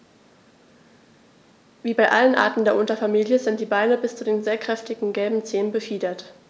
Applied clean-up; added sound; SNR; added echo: none; none; none; none.